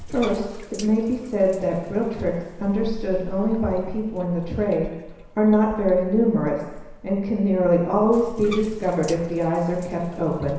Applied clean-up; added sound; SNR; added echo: none; Bathtub (filling or washing); 13 dB; reverberation time 1.0 s.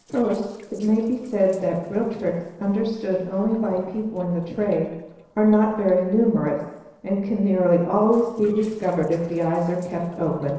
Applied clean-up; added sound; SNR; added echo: neural separator model SepFormer DNS4.